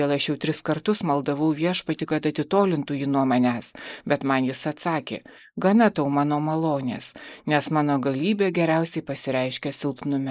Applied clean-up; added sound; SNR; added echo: neural mask model Resemble Enhance denoiser.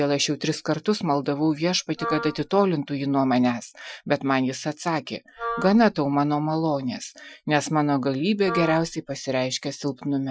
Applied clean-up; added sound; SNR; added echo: classical method Wiener filter.